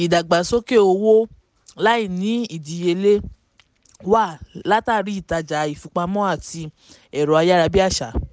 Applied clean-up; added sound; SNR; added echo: none; none; none; none.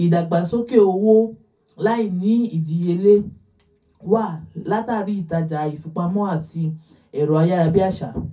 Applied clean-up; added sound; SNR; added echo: none; none; none; reverberation time 0.2 s.